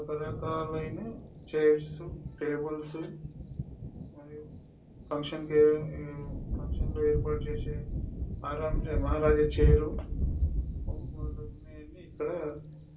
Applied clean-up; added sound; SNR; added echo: none; Thunder; 1 dB; reverberation time 0.3 s.